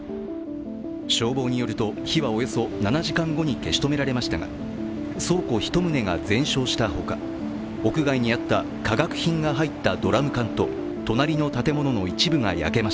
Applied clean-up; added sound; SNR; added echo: none; none; none; none.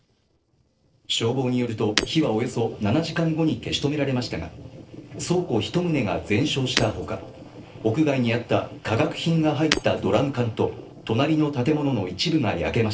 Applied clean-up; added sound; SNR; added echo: neural separator model SepFormer DNS4.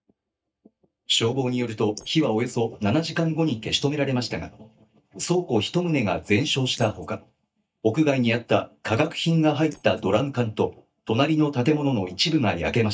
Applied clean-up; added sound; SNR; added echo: neural mask model DeepFilterNet 3.